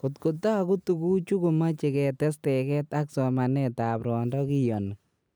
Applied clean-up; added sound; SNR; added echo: none; none; none; none.